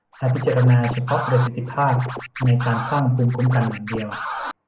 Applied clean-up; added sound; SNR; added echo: none; Scratching (performance technique); 11 dB; none.